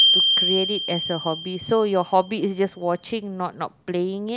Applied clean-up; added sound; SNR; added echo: none; Glockenspiel; 0 dB; none.